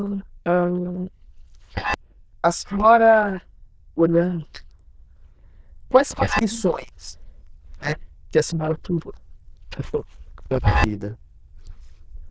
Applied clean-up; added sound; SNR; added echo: neural diffusion model UNIVERSE++.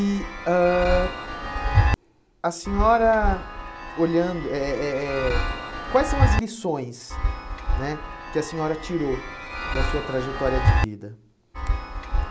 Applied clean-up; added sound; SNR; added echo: none; Chime; 0 dB; none.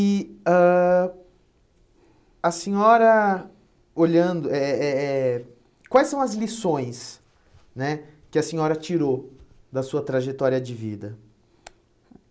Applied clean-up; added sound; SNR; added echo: none; none; none; none.